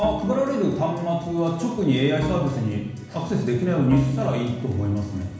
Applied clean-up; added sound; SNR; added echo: none; Bowed string instrument; 14 dB; reverberation time 1.1 s.